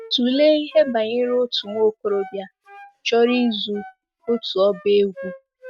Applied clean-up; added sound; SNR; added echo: neural mask model RNNoise.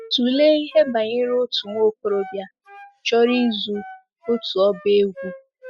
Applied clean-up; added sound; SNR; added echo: classical method spectral subtraction.